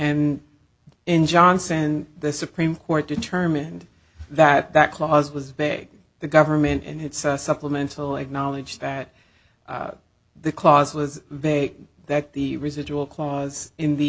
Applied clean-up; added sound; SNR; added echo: none; none; none; none.